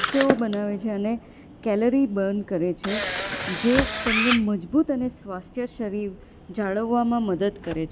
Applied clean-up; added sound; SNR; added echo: none; Camera; 5 dB; none.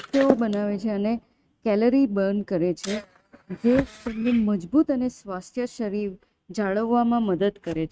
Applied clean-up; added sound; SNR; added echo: neural mask model RNNoise.